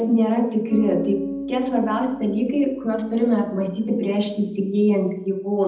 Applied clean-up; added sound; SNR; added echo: none; Bass guitar; 12 dB; reverberation time 0.8 s.